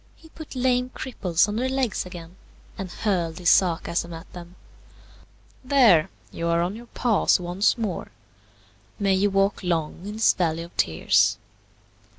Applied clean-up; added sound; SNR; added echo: none; none; none; none.